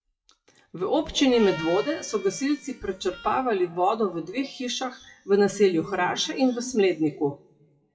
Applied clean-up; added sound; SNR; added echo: classical method WPE with log-MMSE.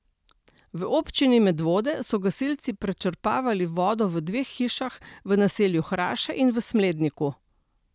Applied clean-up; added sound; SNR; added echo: none; none; none; none.